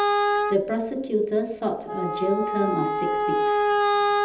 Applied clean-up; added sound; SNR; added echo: none; Wind instrument, woodwind instrument; -3 dB; reverberation time 1.2 s.